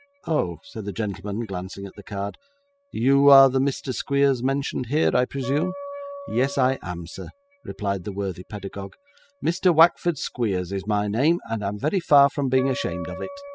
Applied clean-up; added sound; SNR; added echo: classical method spectral subtraction.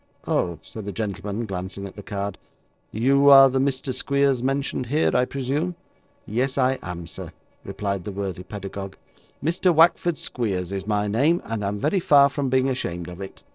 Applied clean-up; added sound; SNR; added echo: neural separator model SepFormer DNS4.